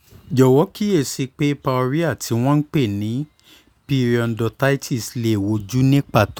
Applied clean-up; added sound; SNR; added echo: none; none; none; none.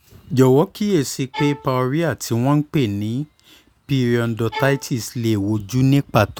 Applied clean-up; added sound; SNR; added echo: none; Bowed string instrument; 14 dB; none.